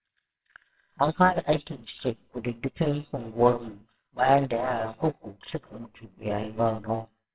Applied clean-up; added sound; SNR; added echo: neural separator model SepFormer WHAMR!.